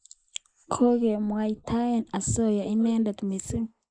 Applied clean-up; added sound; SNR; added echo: neural mask model Resemble Enhance denoiser.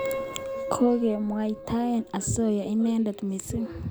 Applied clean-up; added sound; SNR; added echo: none; Piano; 11 dB; none.